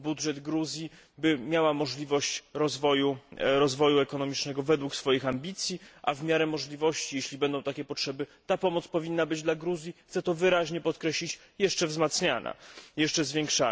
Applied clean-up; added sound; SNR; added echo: none; none; none; none.